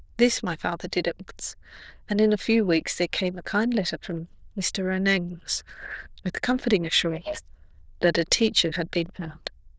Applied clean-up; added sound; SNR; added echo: neural diffusion model UNIVERSE++.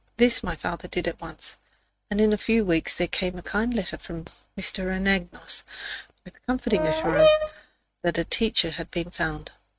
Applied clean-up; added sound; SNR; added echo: neural mask model RNNoise.